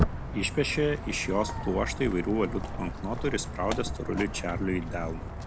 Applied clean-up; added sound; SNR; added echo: none; Walk, footsteps; 3 dB; none.